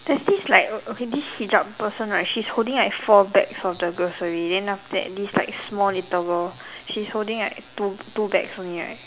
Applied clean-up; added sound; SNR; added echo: none; none; none; none.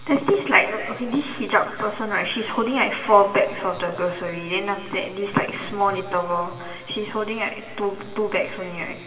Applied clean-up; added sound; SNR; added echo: none; none; none; reverberation time 2.3 s.